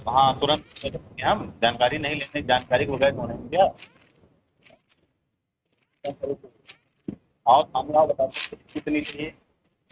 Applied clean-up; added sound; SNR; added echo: neural mask model RNNoise.